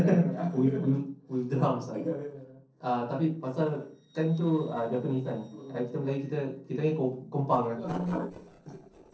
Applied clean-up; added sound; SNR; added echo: neural separator model SepFormer DNS4.